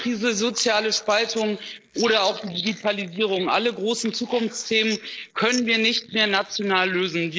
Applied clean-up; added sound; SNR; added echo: neural mask model Resemble Enhance denoiser.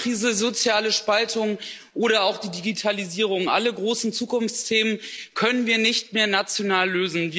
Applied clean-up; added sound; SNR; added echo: none; none; none; none.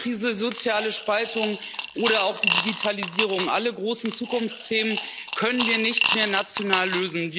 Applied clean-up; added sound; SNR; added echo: none; Coin (dropping) / Glass; 0 dB; none.